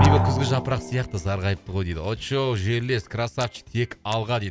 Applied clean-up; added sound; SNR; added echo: none; Drum; 3 dB; none.